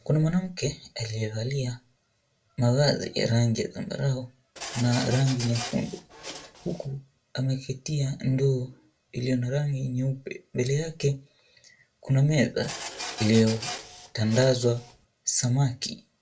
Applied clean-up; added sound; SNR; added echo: none; Printer; 11 dB; reverberation time 0.2 s.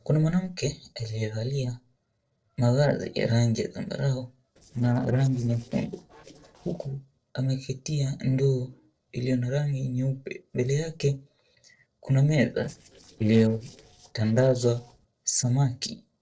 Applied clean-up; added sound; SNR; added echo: neural separator model SepFormer DNS4.